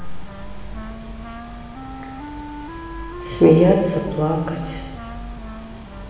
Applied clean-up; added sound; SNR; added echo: none; Wind instrument, woodwind instrument; 14 dB; reverberation time 1.2 s.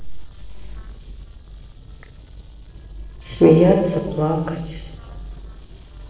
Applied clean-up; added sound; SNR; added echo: neural separator model SepFormer DNS4.